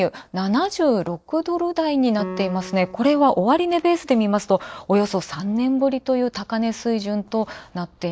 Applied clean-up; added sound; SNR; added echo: neural mask model DeepFilterNet 3.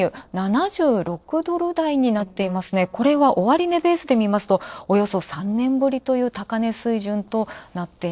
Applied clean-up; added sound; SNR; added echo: neural separator model SepFormer DNS4.